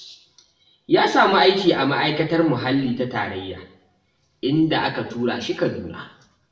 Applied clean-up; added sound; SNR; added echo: none; none; none; reverberation time 0.6 s.